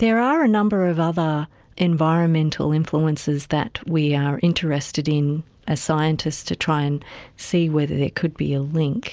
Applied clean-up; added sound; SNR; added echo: none; none; none; none.